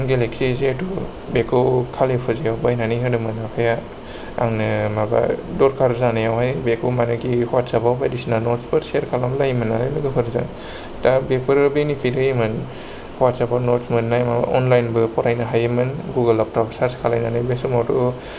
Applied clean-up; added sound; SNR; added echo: none; none; none; none.